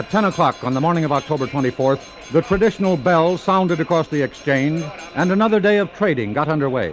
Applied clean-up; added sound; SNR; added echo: none; none; none; none.